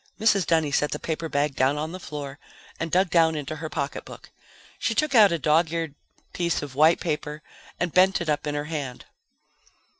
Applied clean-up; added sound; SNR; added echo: none; none; none; none.